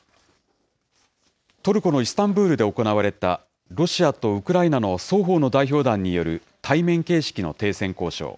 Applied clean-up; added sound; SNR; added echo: none; none; none; none.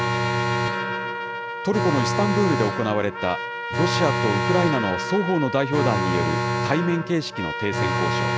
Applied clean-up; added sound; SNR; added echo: none; Trumpet + Alarm; 0 dB; none.